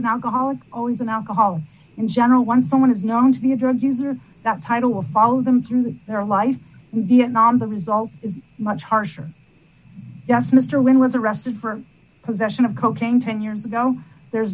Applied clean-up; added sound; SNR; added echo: none; none; none; none.